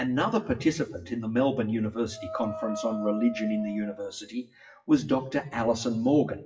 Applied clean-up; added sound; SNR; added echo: classical method WPE with log-MMSE.